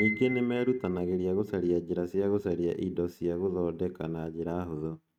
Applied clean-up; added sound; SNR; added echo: neural mask model RNNoise.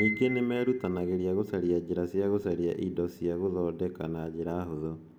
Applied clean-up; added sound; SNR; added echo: none; Piano; 14 dB; none.